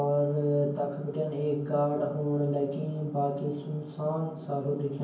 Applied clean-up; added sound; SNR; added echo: none; none; none; reverberation time 0.9 s.